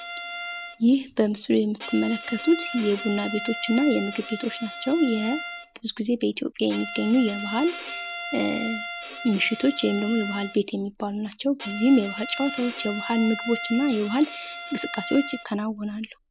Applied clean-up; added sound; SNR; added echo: none; Bowed string instrument; 11 dB; none.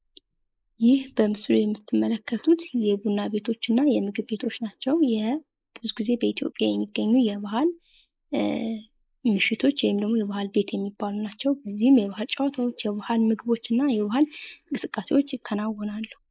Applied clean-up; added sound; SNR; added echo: neural mask model Resemble Enhance denoiser.